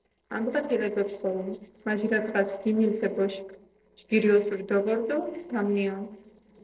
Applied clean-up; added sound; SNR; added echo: neural separator model SepFormer DNS4.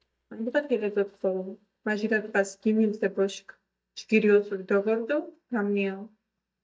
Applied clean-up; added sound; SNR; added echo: neural mask model DeepFilterNet 3.